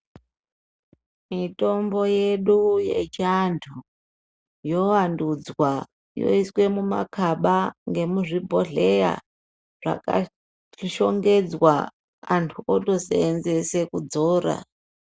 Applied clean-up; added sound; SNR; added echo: none; none; none; none.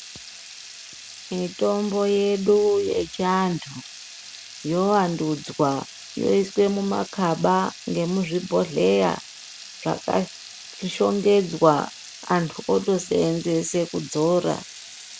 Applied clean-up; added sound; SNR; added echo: none; Water tap, faucet / Liquid; 17 dB; none.